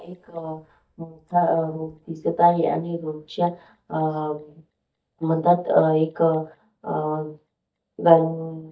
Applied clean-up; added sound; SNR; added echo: neural mask model DeepFilterNet 3.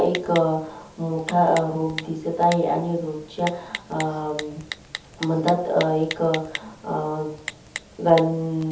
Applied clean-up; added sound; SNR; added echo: none; Typing; 13 dB; reverberation time 0.7 s.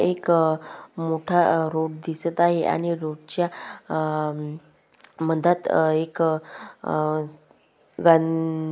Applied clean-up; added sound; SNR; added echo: none; none; none; none.